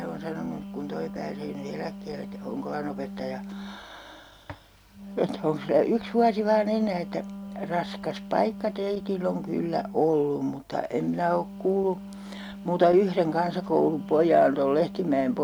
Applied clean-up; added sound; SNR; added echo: none; Wind instrument, woodwind instrument; 13 dB; none.